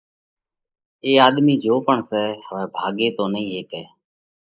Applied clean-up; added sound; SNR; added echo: neural mask model Resemble Enhance denoiser.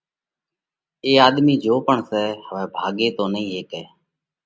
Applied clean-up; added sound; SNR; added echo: none; none; none; none.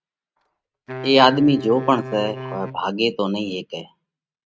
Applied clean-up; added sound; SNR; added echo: neural mask model RNNoise.